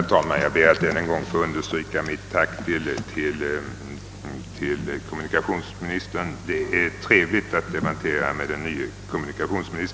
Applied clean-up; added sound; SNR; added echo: none; none; none; none.